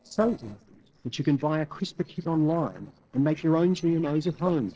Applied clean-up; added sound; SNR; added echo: neural separator model SepFormer DNS4.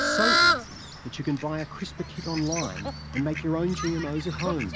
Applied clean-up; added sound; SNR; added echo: none; Fowl; -1 dB; none.